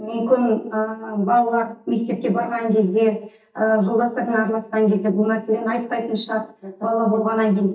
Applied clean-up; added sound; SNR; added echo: neural mask model DeepFilterNet 3.